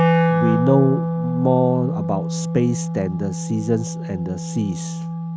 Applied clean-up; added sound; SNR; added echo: none; Wind instrument, woodwind instrument; 0 dB; none.